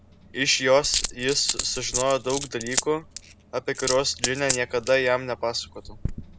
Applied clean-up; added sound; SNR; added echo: none; Coin (dropping); 6 dB; none.